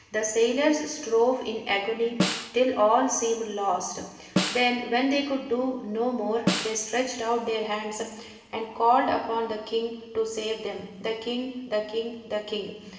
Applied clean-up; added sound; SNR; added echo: none; Snare drum; 6 dB; reverberation time 1.2 s.